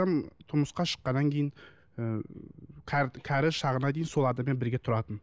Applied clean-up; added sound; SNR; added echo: none; none; none; none.